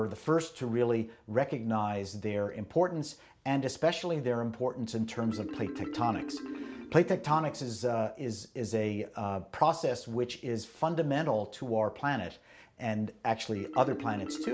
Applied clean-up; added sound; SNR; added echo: none; Marimba, xylophone; 14 dB; none.